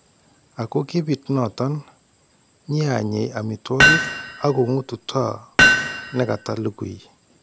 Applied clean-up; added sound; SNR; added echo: none; Hammer; -4 dB; none.